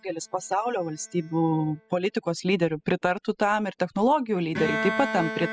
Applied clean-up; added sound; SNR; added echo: classical method spectral subtraction.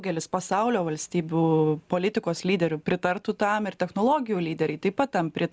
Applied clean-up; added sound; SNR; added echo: none; none; none; none.